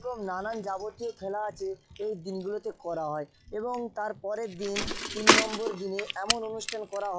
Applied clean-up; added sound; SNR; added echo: classical method log-MMSE.